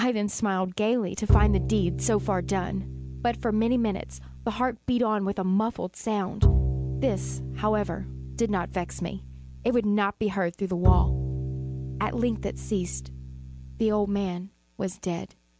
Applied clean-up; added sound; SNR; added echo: none; Bowed string instrument; 1 dB; none.